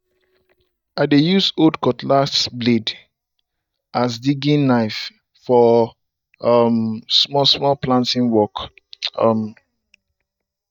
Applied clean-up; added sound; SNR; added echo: neural mask model DeepFilterNet 3.